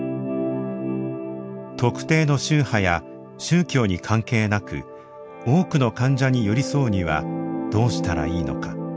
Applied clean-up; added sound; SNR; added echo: none; none; none; none.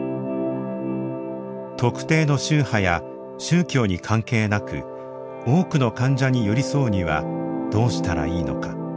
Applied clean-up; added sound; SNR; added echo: none; Wind instrument, woodwind instrument; 14 dB; none.